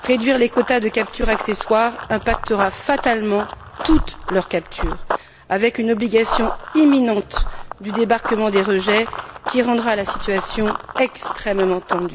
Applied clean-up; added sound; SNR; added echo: none; Run; 10 dB; none.